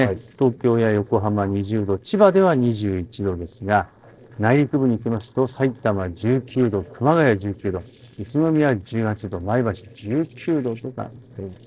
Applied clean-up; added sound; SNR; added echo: neural separator model SepFormer DNS4.